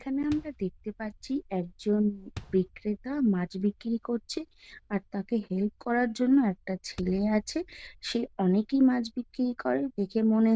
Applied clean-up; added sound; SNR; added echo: neural diffusion model UNIVERSE++.